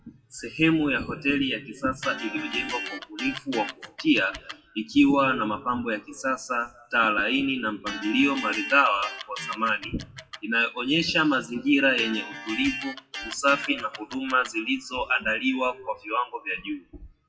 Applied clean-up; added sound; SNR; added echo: classical method WPE with log-MMSE.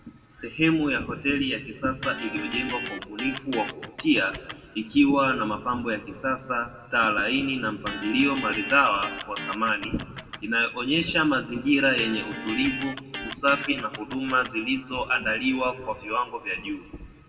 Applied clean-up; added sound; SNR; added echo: none; Electric guitar; 10 dB; reverberation time 1.2 s.